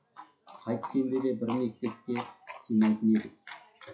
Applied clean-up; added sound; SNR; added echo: classical method WPE with log-MMSE.